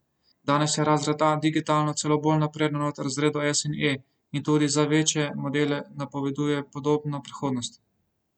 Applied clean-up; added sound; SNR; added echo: none; none; none; none.